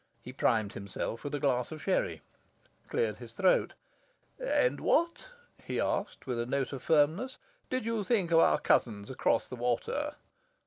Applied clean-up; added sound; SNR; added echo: none; none; none; none.